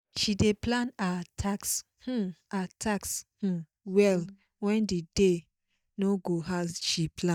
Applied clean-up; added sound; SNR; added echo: neural mask model DeepFilterNet 3.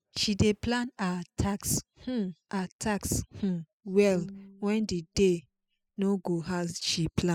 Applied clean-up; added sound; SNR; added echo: classical method spectral subtraction.